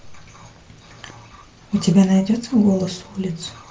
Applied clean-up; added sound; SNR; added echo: none; none; none; none.